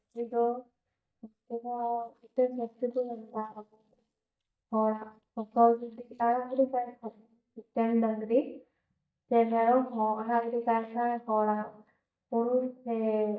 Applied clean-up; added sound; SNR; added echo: neural mask model DeepFilterNet 3.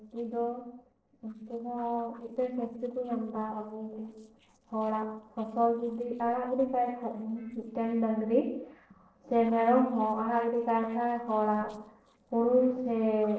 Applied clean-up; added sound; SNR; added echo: neural separator model SepFormer DNS4.